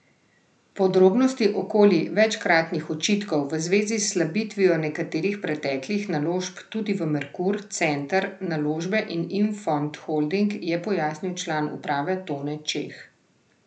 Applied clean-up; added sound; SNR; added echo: none; none; none; none.